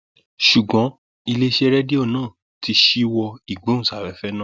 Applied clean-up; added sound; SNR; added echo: none; none; none; none.